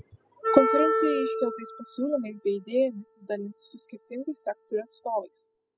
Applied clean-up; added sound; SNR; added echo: classical method spectral subtraction.